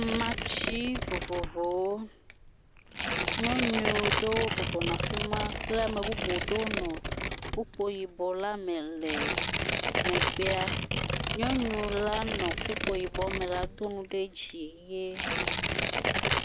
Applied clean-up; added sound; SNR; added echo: none; Tearing; -2 dB; none.